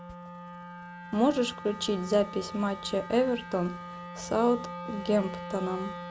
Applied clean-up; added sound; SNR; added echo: none; Wind instrument, woodwind instrument; 11 dB; none.